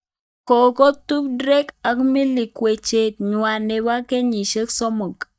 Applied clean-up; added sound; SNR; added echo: neural mask model DeepFilterNet 3.